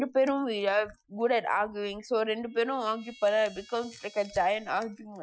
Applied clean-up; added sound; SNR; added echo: classical method Wiener filter.